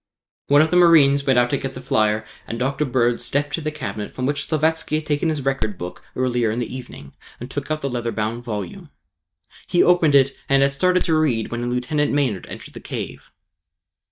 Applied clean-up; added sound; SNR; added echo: neural mask model DeepFilterNet 3.